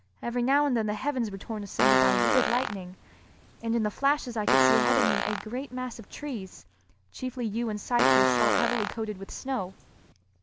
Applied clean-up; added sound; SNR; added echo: none; Fart; -2 dB; none.